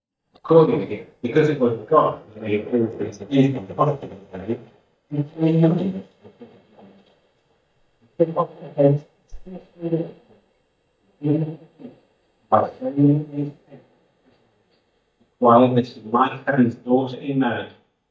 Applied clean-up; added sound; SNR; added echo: neural mask model DeepFilterNet 3.